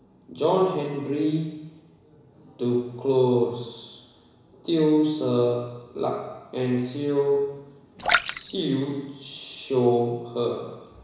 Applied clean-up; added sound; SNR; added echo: none; Splash, splatter; 5 dB; reverberation time 1.0 s.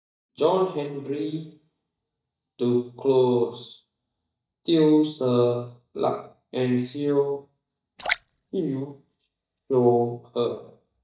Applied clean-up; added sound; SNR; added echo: neural mask model DeepFilterNet 3.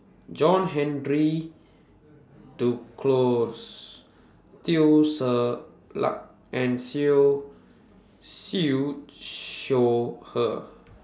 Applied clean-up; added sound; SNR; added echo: none; none; none; none.